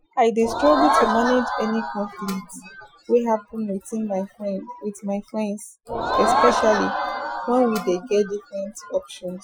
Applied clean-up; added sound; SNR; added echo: classical method Wiener filter.